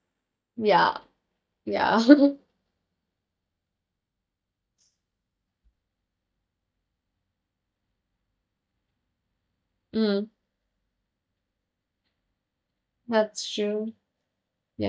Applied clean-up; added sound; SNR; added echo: neural mask model DeepFilterNet 3.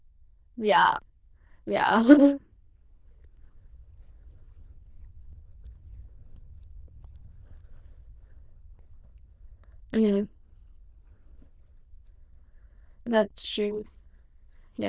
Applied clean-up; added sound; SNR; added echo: neural diffusion model UNIVERSE++.